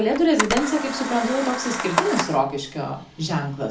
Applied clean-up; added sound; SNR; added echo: none; Camera; 6 dB; reverberation time 0.4 s.